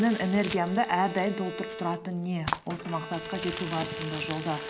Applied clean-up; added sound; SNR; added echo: none; Bowed string instrument + Crumpling, crinkling; 7 dB; none.